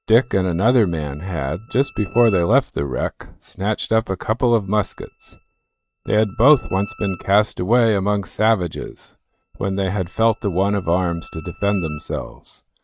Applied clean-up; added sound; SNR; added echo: neural mask model RNNoise.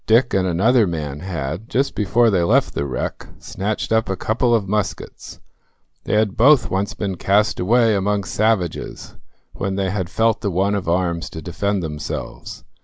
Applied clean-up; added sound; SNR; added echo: none; none; none; none.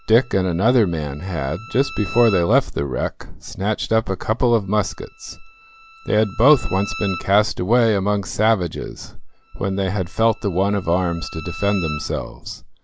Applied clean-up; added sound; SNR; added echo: none; Bowed string instrument; 18 dB; none.